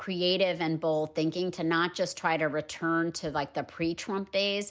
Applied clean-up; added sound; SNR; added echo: none; none; none; none.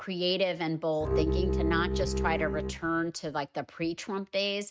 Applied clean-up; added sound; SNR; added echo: neural mask model RNNoise.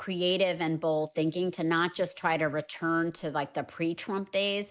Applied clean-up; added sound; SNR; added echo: neural mask model Resemble Enhance denoiser.